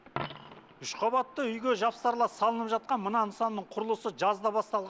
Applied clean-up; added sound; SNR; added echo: none; Coin (dropping); 18 dB; none.